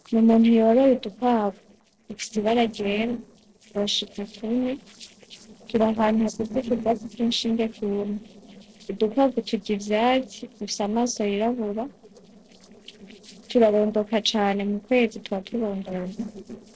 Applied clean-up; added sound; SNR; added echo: neural separator model SepFormer DNS4.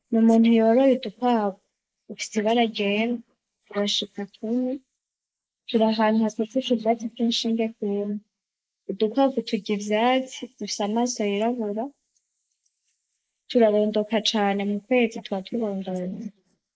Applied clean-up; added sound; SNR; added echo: neural mask model Resemble Enhance denoiser.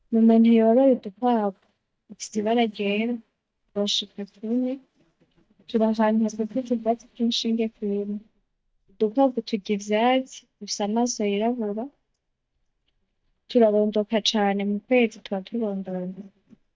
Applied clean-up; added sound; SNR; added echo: neural mask model DeepFilterNet 3.